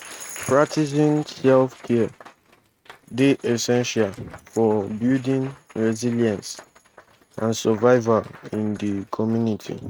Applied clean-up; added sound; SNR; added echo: neural mask model RNNoise.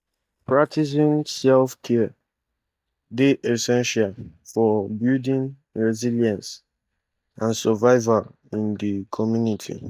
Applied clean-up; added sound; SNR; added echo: neural mask model DeepFilterNet 3.